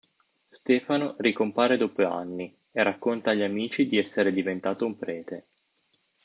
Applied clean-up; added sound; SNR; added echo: none; none; none; none.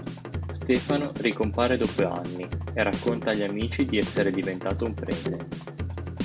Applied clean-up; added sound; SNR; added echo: none; Drum kit; 4 dB; none.